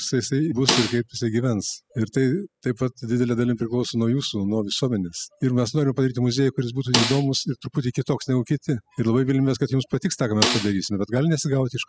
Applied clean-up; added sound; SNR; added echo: classical method spectral subtraction.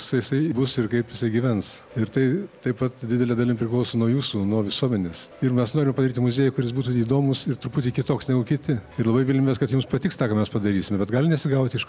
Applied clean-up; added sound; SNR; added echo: none; none; none; none.